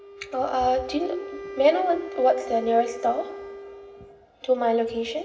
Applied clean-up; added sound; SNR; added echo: none; Wind instrument, woodwind instrument; 14 dB; reverberation time 0.8 s.